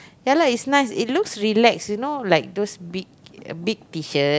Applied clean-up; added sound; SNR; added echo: none; none; none; none.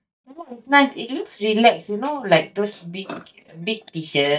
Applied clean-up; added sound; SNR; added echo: neural mask model DeepFilterNet 3.